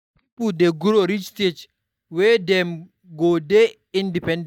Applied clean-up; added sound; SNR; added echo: neural mask model DeepFilterNet 3.